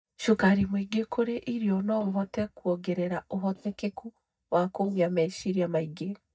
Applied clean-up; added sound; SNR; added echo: neural mask model DeepFilterNet 3.